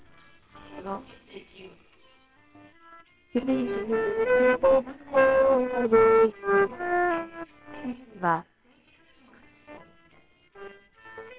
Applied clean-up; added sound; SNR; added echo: neural separator model SepFormer WHAMR!.